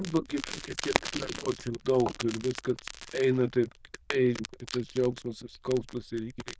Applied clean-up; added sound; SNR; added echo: neural diffusion model UNIVERSE++.